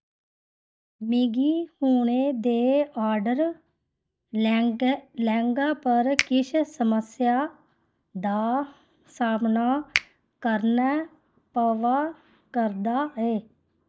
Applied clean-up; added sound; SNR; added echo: neural mask model DeepFilterNet 3.